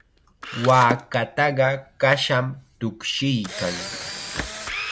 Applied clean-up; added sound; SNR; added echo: none; Camera; 11 dB; none.